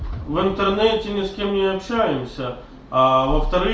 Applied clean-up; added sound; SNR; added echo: none; Boom; 17 dB; none.